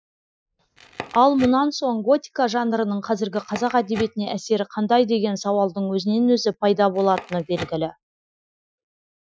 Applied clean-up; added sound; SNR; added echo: classical method Wiener filter.